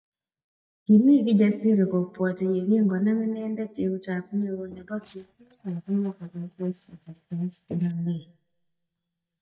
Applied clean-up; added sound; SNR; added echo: neural mask model DeepFilterNet 3.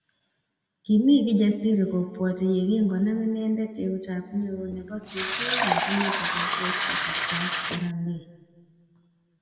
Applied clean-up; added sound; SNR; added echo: none; Fill (with liquid); 2 dB; reverberation time 1.7 s.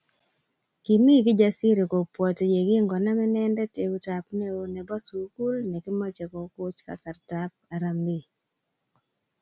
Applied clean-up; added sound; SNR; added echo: none; none; none; none.